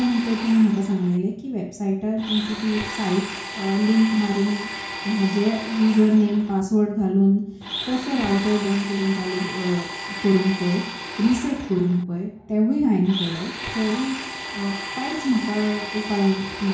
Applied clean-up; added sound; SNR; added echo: none; Domestic sounds, home sounds; 11 dB; reverberation time 0.6 s.